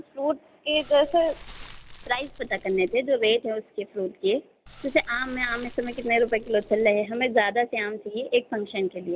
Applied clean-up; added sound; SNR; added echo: none; Fire; 18 dB; none.